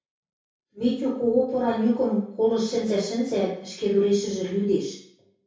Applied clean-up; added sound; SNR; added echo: none; none; none; reverberation time 0.6 s.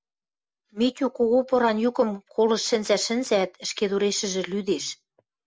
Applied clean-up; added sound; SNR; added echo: none; none; none; none.